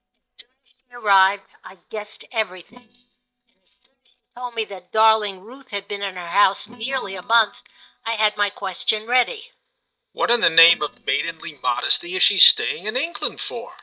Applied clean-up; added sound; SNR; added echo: neural mask model DeepFilterNet 3.